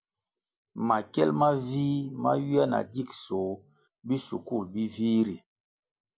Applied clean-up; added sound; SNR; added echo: none; none; none; none.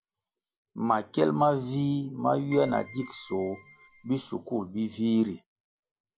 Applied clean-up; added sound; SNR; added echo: none; Keyboard (musical); 20 dB; none.